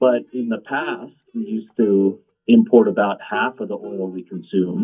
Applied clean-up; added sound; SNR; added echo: neural mask model DeepFilterNet 3.